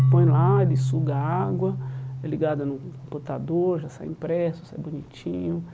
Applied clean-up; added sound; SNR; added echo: none; Keyboard (musical); -1 dB; none.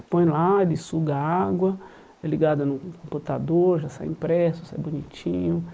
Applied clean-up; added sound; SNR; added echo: neural mask model Resemble Enhance denoiser.